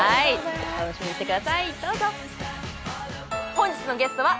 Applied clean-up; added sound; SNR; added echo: none; none; none; none.